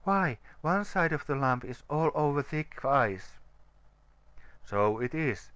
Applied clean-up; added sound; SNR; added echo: none; none; none; none.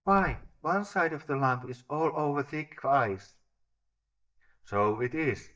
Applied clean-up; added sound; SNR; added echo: neural mask model DeepFilterNet 3.